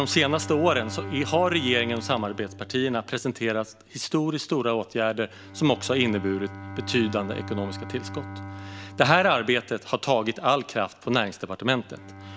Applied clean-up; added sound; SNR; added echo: none; Bowed string instrument; 14 dB; none.